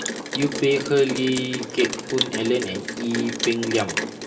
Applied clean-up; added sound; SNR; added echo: none; Rain; 5 dB; reverberation time 2.9 s.